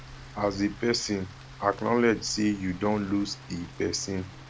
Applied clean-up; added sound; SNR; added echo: none; Rain + Organ; 16 dB; none.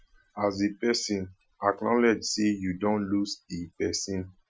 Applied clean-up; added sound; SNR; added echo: classical method Wiener filter.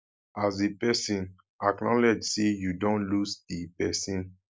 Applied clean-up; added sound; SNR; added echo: none; none; none; none.